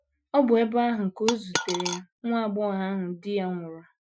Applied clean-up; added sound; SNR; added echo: classical method Wiener filter.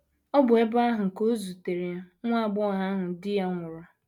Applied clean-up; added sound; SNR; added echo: none; none; none; none.